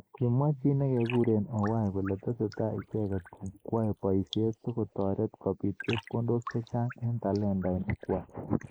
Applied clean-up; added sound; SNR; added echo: neural mask model Resemble Enhance denoiser.